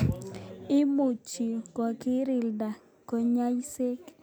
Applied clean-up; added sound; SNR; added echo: none; none; none; none.